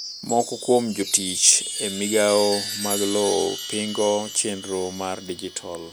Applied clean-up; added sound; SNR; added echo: none; Chime; 9 dB; none.